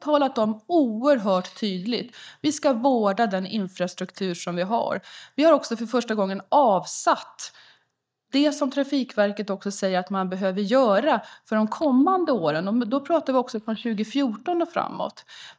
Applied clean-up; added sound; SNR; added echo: neural mask model DeepFilterNet 3.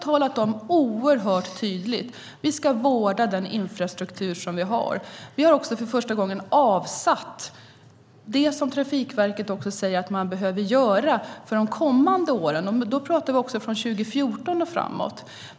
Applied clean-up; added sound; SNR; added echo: none; none; none; none.